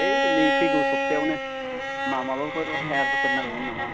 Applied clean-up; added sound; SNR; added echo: none; Bowed string instrument; -4 dB; none.